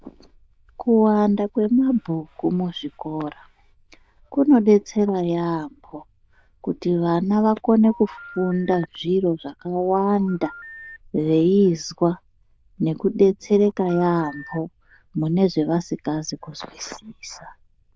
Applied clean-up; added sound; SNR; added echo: neural diffusion model UNIVERSE++.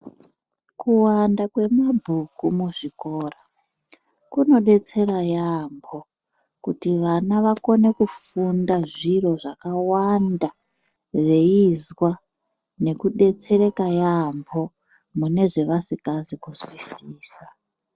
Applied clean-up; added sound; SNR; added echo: neural separator model SepFormer DNS4.